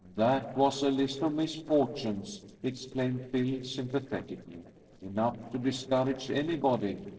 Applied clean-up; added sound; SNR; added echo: neural separator model SepFormer DNS4.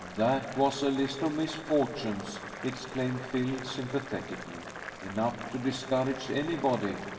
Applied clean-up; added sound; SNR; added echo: none; Boiling; 11 dB; reverberation time 2.2 s.